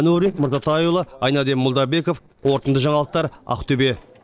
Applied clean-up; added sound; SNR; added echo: neural separator model SepFormer DNS4.